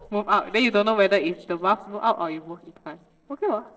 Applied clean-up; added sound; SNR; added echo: neural separator model SepFormer DNS4.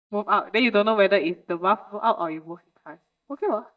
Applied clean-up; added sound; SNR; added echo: neural mask model DeepFilterNet 3.